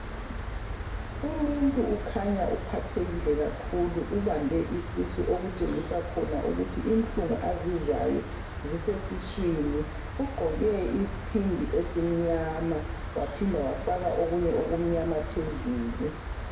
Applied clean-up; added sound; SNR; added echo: none; Cricket; 5 dB; reverberation time 0.7 s.